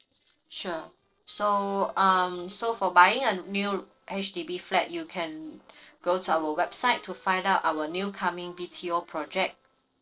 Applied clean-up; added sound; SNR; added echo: neural separator model SepFormer DNS4.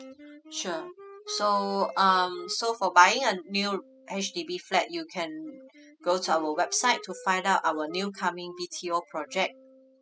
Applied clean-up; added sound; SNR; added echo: classical method spectral subtraction.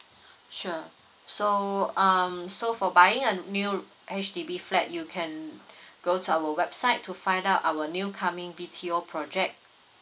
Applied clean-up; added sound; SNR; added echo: none; none; none; none.